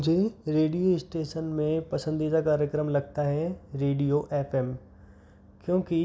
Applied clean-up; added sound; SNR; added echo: none; none; none; none.